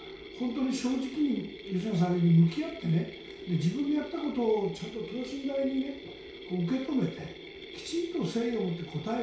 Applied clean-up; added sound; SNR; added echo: none; Mechanisms; 14 dB; reverberation time 0.6 s.